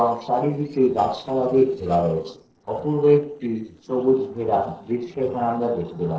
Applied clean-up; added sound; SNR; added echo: neural separator model SepFormer DNS4.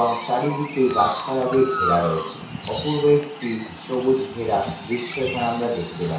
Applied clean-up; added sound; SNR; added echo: none; Chirp, tweet; 7 dB; reverberation time 0.6 s.